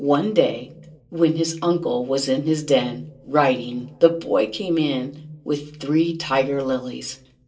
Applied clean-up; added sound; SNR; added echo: none; none; none; reverberation time 0.2 s.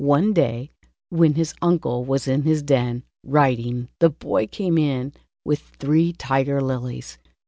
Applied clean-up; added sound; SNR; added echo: none; none; none; none.